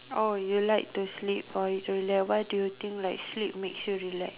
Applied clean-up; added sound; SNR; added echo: none; none; none; none.